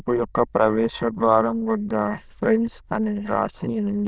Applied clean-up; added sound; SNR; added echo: neural diffusion model UNIVERSE++.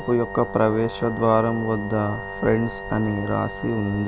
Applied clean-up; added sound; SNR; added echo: none; Brass instrument + Wind instrument, woodwind instrument; 11 dB; none.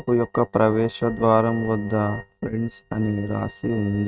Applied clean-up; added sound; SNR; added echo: neural mask model RNNoise.